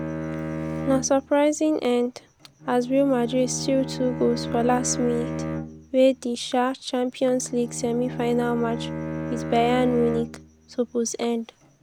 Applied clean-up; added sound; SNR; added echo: none; Bowed string instrument; 9 dB; none.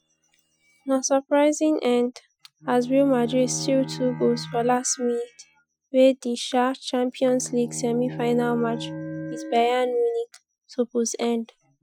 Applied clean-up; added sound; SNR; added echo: classical method Wiener filter.